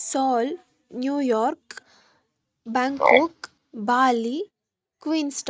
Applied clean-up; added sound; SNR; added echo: neural mask model RNNoise.